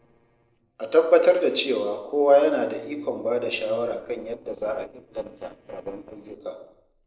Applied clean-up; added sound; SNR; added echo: neural separator model SepFormer DNS4.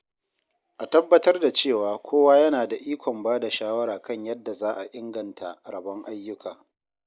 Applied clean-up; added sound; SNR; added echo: none; none; none; none.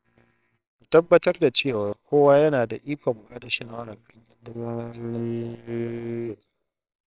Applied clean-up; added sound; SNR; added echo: neural separator model SepFormer WHAMR!.